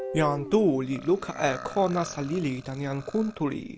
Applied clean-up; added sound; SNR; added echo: none; Burping, eructation + Guitar; 14 dB; none.